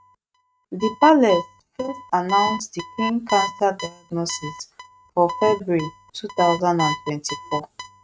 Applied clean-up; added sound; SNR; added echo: neural mask model RNNoise.